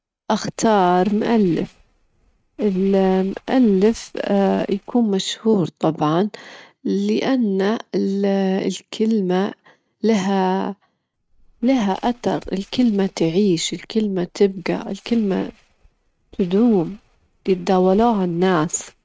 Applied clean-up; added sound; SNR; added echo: neural mask model RNNoise.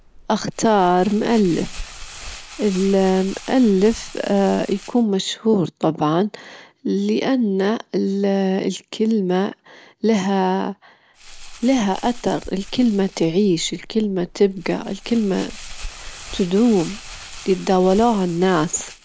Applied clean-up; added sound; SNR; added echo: none; Crumpling, crinkling; 18 dB; none.